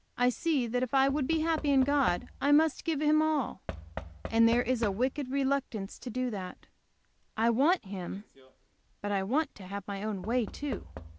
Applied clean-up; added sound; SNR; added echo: none; Knock / Wood; 16 dB; none.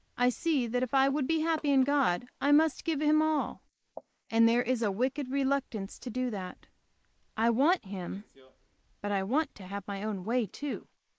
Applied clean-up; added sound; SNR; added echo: neural mask model Resemble Enhance denoiser.